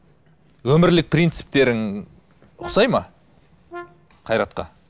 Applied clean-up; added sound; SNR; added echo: none; Brass instrument; 20 dB; none.